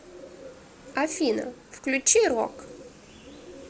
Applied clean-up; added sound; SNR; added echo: none; Bird; 19 dB; none.